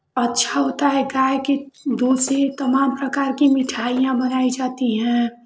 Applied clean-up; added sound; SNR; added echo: neural separator model SepFormer DNS4.